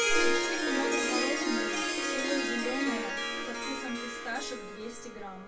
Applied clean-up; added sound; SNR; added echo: none; Harp; -4 dB; reverberation time 0.3 s.